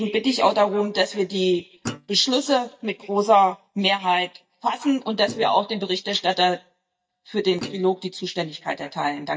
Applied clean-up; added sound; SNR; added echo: neural mask model DeepFilterNet 3.